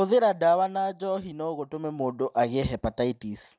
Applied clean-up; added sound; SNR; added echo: none; none; none; none.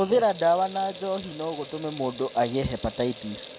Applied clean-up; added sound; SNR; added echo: none; Sink (filling or washing) / Water tap, faucet; 15 dB; none.